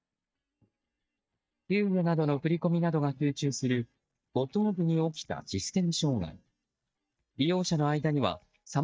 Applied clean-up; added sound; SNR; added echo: neural mask model DeepFilterNet 3.